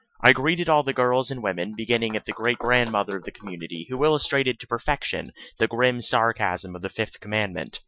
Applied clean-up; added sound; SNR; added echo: classical method Wiener filter.